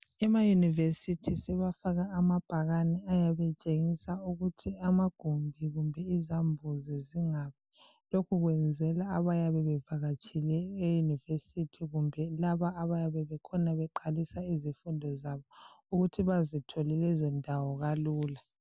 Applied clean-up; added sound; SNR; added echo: none; none; none; none.